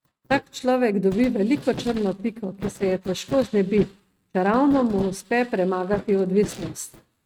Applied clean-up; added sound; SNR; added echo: neural mask model RNNoise.